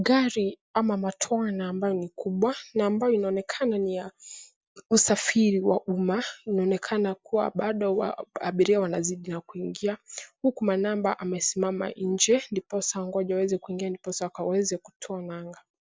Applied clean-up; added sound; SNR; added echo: none; none; none; none.